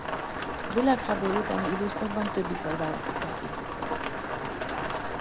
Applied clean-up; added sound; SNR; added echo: none; Rain; 1 dB; none.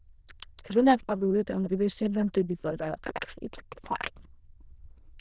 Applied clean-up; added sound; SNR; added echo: neural diffusion model UNIVERSE++.